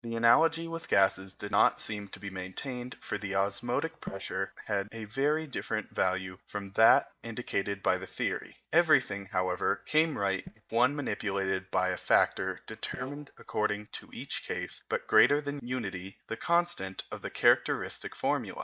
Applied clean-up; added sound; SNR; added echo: neural mask model DeepFilterNet 3.